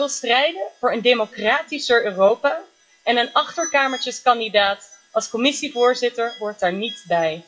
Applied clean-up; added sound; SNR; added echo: classical method WPE with log-MMSE.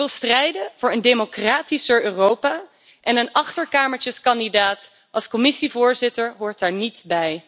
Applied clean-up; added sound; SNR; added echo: none; none; none; none.